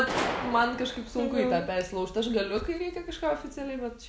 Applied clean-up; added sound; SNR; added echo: none; Gunshot, gunfire; 9 dB; none.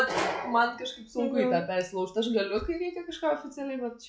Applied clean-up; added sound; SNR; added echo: classical method log-MMSE.